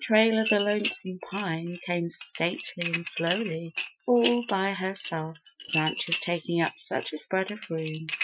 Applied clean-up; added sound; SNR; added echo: classical method Wiener filter.